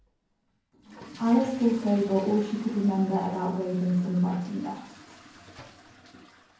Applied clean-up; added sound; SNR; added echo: none; Fill (with liquid) / Toilet flush; 20 dB; reverberation time 0.9 s.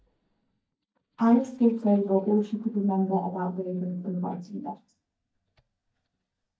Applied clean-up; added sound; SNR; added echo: neural mask model DeepFilterNet 3.